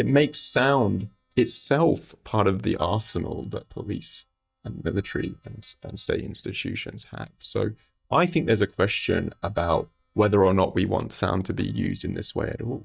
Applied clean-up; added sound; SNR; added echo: neural mask model DeepFilterNet 3.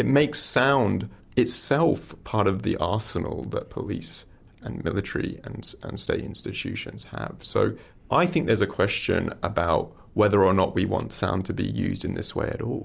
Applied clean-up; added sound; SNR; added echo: none; none; none; none.